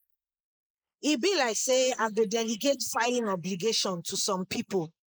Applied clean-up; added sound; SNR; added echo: neural mask model Resemble Enhance denoiser.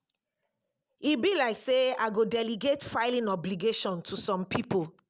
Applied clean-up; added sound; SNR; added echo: none; none; none; none.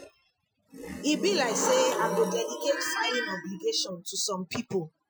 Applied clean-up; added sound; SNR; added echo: classical method Wiener filter.